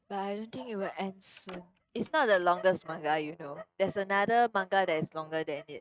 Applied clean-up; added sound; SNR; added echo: neural mask model RNNoise.